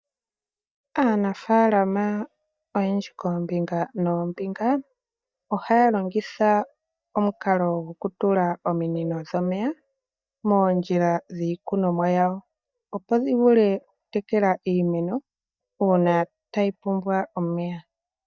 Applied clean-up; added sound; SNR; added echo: neural mask model DeepFilterNet 3.